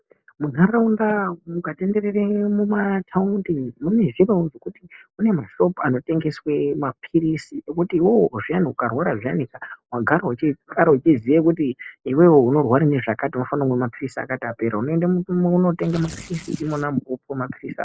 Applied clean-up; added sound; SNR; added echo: neural separator model SepFormer DNS4.